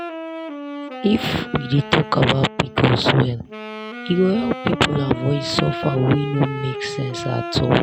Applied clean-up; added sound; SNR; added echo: none; Wind instrument, woodwind instrument; 11 dB; none.